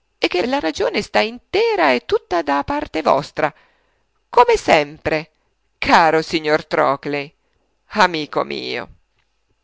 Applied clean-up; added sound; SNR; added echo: none; none; none; none.